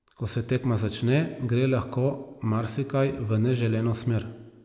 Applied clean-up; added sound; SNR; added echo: none; none; none; none.